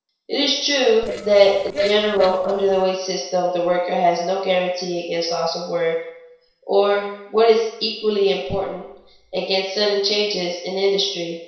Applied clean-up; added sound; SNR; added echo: neural separator model SepFormer DNS4.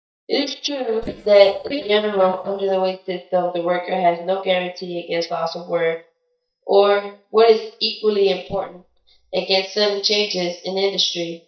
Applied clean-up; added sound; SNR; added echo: neural mask model DeepFilterNet 3.